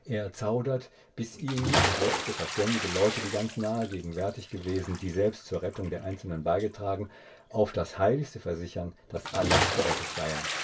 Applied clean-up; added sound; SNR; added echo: none; Bathtub (filling or washing) / Splash, splatter; 3 dB; reverberation time 0.1 s.